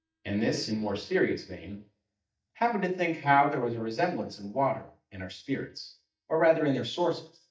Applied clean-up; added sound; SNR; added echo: neural mask model DeepFilterNet 3.